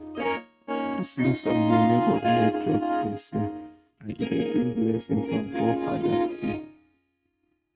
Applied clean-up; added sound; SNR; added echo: neural mask model RNNoise.